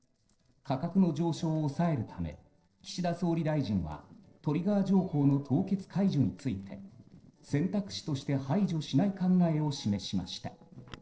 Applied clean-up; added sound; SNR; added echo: neural separator model SepFormer DNS4.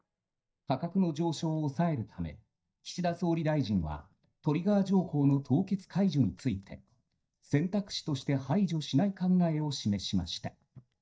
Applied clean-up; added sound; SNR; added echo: neural mask model DeepFilterNet 3.